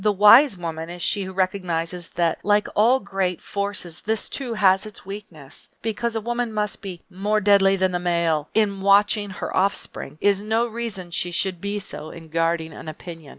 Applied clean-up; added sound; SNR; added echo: none; none; none; none.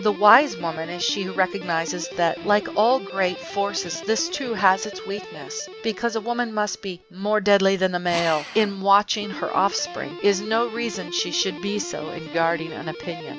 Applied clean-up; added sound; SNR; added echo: none; Guitar + Drill; 13 dB; none.